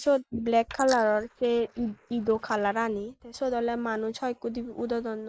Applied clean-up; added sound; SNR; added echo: neural mask model Resemble Enhance denoiser.